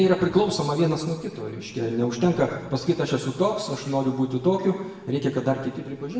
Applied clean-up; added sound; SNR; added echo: none; none; none; reverberation time 1.1 s.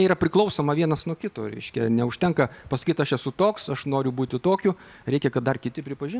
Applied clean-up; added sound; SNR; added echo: none; none; none; none.